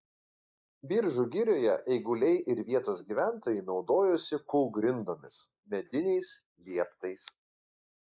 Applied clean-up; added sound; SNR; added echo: neural mask model Resemble Enhance denoiser.